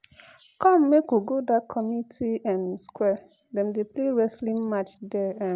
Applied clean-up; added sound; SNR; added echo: none; none; none; none.